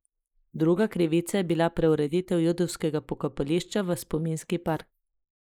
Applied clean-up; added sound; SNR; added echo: neural mask model Resemble Enhance denoiser.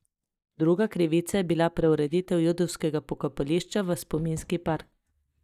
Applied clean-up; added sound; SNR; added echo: neural mask model DeepFilterNet 3.